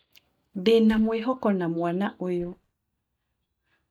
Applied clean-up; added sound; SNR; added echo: neural mask model DeepFilterNet 3.